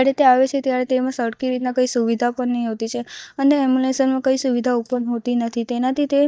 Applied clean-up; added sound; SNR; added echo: neural mask model DeepFilterNet 3.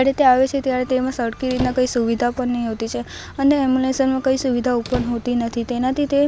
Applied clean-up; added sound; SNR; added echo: none; Squeak; 17 dB; none.